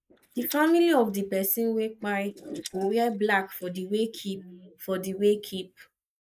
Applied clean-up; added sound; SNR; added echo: neural mask model Resemble Enhance denoiser.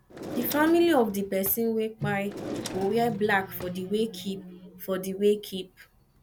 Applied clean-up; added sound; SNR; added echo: none; Drawer open or close + Microwave oven; 11 dB; none.